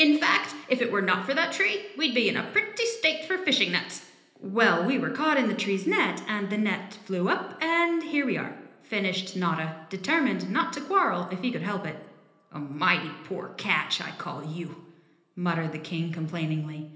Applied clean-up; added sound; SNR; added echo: none; none; none; reverberation time 1.0 s.